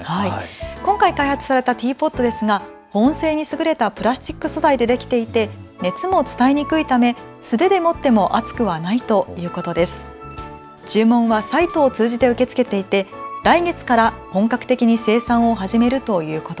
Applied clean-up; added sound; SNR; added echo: none; none; none; none.